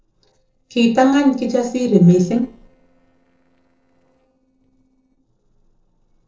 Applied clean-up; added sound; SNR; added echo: neural separator model SepFormer DNS4.